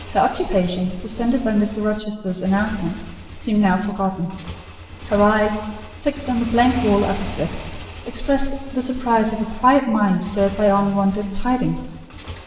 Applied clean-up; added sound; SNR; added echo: none; Motorcycle / Engine; 15 dB; reverberation time 1.1 s.